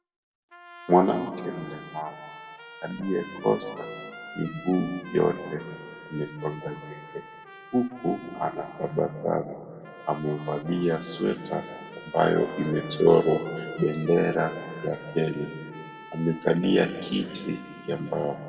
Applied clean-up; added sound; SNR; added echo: none; Trumpet; 17 dB; reverberation time 1.7 s.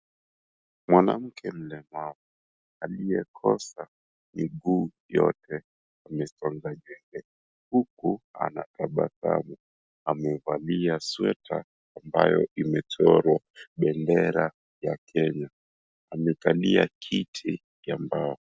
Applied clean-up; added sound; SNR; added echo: none; none; none; none.